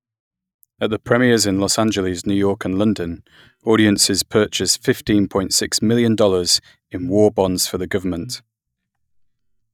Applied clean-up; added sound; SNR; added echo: neural mask model DeepFilterNet 3.